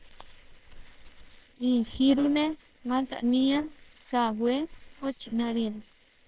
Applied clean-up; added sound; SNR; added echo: neural separator model SepFormer WHAMR!.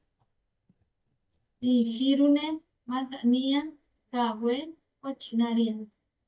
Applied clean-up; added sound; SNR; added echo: neural mask model DeepFilterNet 3.